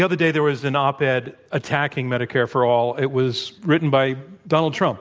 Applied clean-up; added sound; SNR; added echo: none; none; none; none.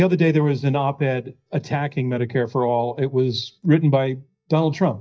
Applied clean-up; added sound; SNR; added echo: neural mask model DeepFilterNet 3.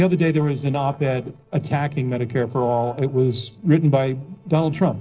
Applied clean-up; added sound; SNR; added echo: neural separator model SepFormer DNS4.